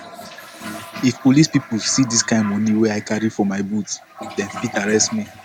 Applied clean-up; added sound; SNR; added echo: none; Toilet flush; 15 dB; none.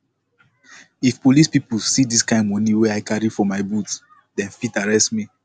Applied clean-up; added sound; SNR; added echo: none; none; none; none.